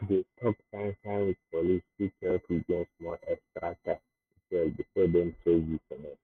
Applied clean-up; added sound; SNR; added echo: neural mask model RNNoise.